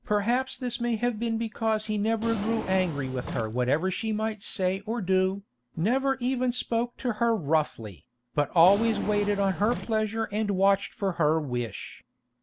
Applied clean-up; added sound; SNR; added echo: none; Drawer open or close; 11 dB; none.